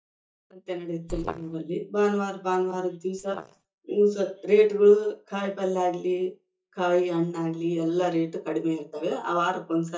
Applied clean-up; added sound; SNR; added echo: neural mask model DeepFilterNet 3.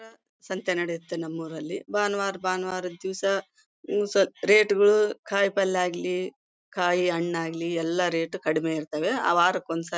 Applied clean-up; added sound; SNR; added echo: none; none; none; none.